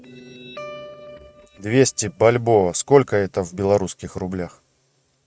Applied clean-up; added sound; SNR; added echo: neural mask model RNNoise.